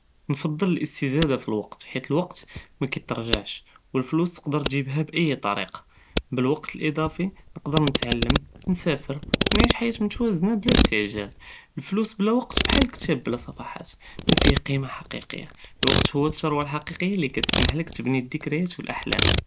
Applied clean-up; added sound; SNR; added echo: none; Ratchet, pawl; 2 dB; none.